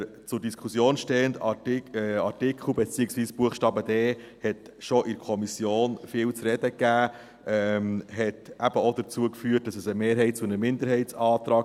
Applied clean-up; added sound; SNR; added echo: none; none; none; none.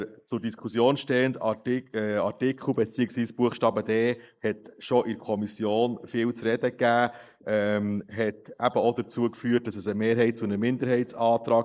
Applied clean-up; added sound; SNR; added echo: neural mask model Resemble Enhance denoiser.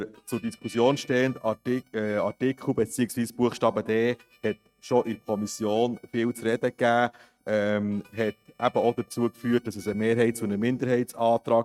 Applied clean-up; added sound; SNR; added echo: neural mask model RNNoise.